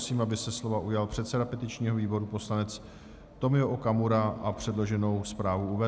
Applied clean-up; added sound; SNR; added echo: none; none; none; none.